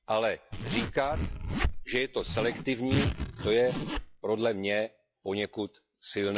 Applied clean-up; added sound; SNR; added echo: classical method log-MMSE.